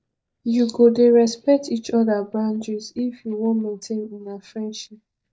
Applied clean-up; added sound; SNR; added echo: neural mask model DeepFilterNet 3.